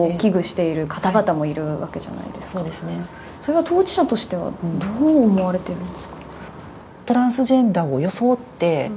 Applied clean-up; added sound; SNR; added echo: none; none; none; none.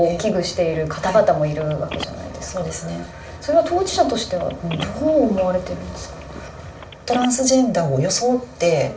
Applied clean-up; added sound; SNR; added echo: none; Telephone; 18 dB; reverberation time 0.4 s.